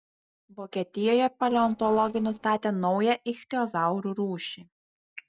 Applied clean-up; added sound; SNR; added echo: neural separator model SepFormer DNS4.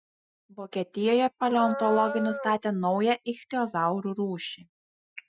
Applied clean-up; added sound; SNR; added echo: classical method Wiener filter.